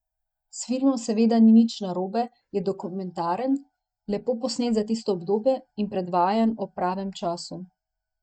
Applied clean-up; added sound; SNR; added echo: neural mask model DeepFilterNet 3.